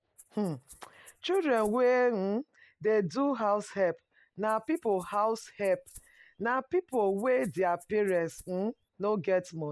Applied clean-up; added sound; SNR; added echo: neural mask model Resemble Enhance denoiser.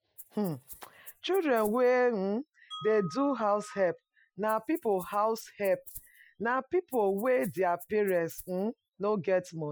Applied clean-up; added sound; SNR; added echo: classical method Wiener filter.